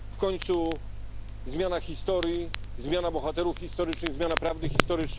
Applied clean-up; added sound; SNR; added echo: none; Crackle; 3 dB; none.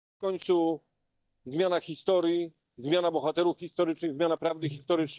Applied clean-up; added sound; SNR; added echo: neural mask model DeepFilterNet 3.